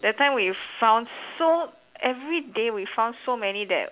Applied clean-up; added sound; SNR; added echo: none; none; none; none.